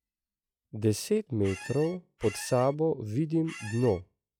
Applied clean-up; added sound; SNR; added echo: classical method log-MMSE.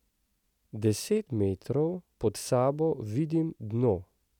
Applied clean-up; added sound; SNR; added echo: none; none; none; none.